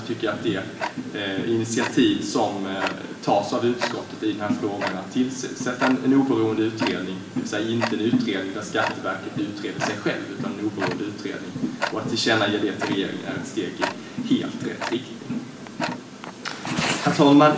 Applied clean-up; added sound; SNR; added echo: none; Tick-tock; 6 dB; reverberation time 1.0 s.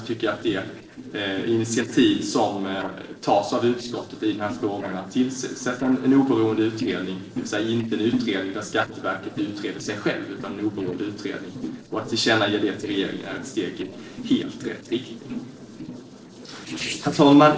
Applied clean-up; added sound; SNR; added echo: neural separator model SepFormer DNS4.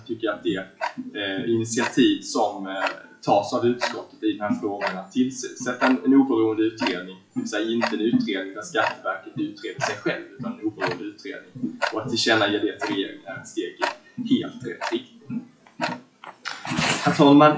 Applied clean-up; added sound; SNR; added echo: classical method WPE with log-MMSE.